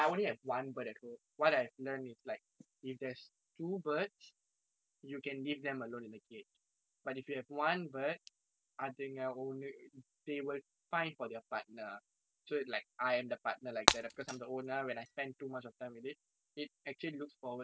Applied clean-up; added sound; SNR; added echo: none; Shatter; -5 dB; none.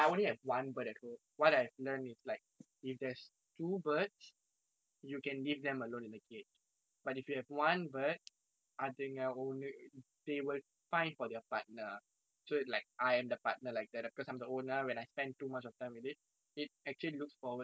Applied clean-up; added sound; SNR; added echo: none; none; none; none.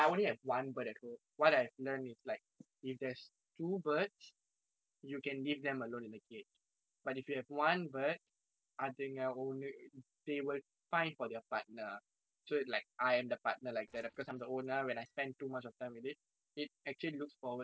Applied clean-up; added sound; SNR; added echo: neural separator model SepFormer DNS4.